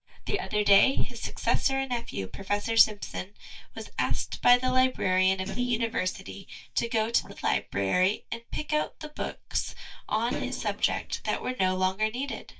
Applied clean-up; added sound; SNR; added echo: neural mask model DeepFilterNet 3.